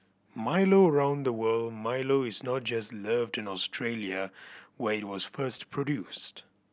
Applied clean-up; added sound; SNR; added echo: none; none; none; none.